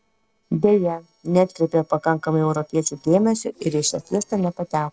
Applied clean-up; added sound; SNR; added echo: neural separator model SepFormer DNS4.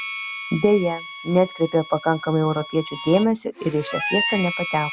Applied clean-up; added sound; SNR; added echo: none; Harmonica; 9 dB; none.